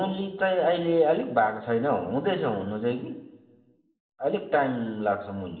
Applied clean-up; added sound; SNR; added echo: none; none; none; reverberation time 2.0 s.